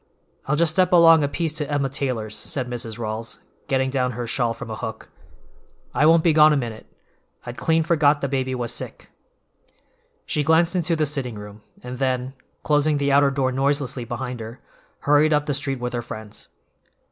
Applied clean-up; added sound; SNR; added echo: none; none; none; none.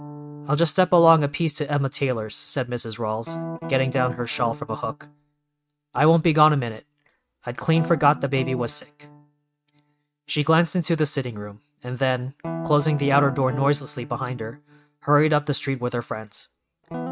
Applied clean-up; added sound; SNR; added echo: neural mask model RNNoise.